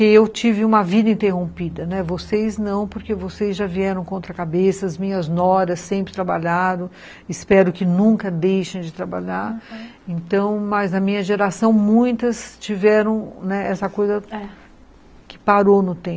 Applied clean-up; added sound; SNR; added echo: none; none; none; none.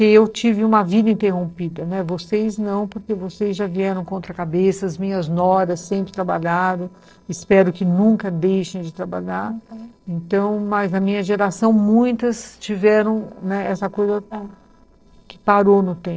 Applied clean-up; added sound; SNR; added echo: neural separator model SepFormer DNS4.